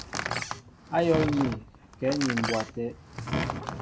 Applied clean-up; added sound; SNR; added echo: none; Door; 4 dB; none.